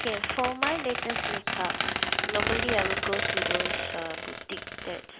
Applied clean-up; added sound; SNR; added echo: none; Squeak; -3 dB; none.